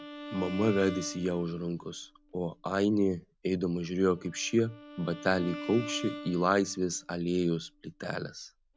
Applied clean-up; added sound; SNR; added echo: none; Bowed string instrument; 14 dB; none.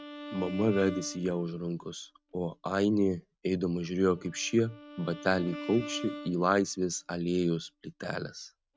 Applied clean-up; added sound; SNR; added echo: neural mask model RNNoise.